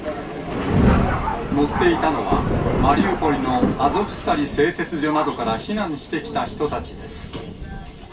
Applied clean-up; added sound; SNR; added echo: none; Thunder; 1 dB; reverberation time 0.2 s.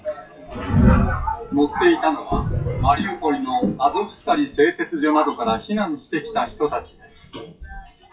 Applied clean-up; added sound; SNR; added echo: classical method WPE with log-MMSE.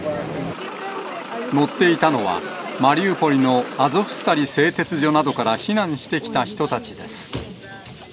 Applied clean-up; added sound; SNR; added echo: none; none; none; none.